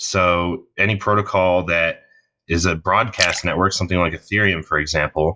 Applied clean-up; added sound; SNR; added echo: classical method log-MMSE.